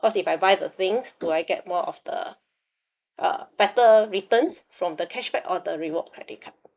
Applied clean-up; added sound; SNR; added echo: neural mask model Resemble Enhance denoiser.